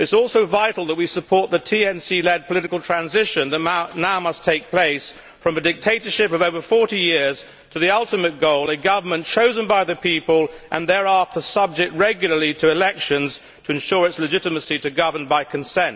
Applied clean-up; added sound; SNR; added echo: none; none; none; none.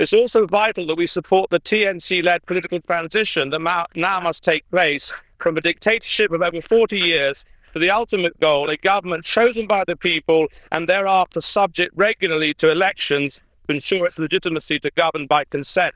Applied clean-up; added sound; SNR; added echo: neural diffusion model UNIVERSE++.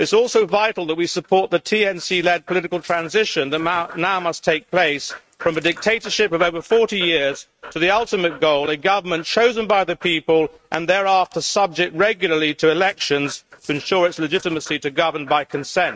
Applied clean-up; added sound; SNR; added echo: neural mask model RNNoise.